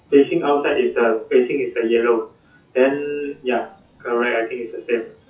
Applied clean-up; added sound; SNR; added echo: classical method WPE with log-MMSE.